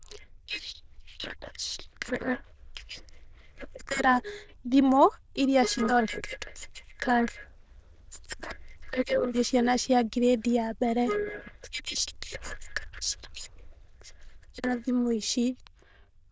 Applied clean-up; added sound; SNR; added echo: neural diffusion model UNIVERSE++.